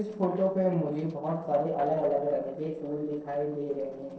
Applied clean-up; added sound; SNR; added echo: neural separator model SepFormer DNS4.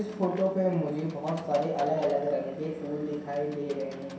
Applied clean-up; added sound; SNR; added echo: none; Livestock, farm animals, working animals; 19 dB; reverberation time 0.7 s.